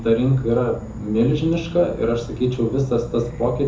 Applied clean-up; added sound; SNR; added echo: none; Insect / Frog; 13 dB; reverberation time 0.6 s.